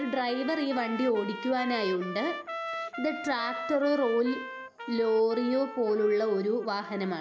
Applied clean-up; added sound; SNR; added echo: none; Trumpet; 11 dB; none.